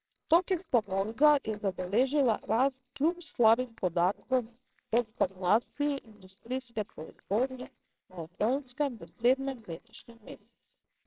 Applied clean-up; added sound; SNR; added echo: neural separator model SepFormer WHAMR!.